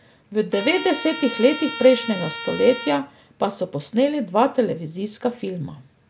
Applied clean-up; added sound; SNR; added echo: none; Trumpet; 10 dB; none.